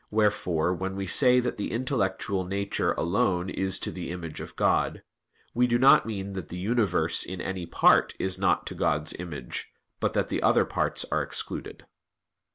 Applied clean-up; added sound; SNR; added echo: none; none; none; none.